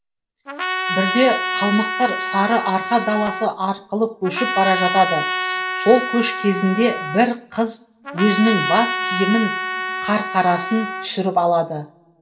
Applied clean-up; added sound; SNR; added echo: none; Trumpet; 5 dB; reverberation time 0.5 s.